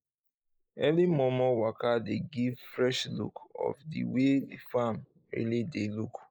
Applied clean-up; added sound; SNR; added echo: neural mask model Resemble Enhance denoiser.